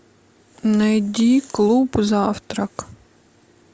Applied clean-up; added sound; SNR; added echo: none; none; none; none.